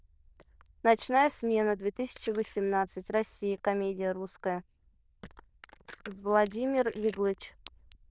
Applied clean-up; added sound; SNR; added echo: neural diffusion model UNIVERSE++.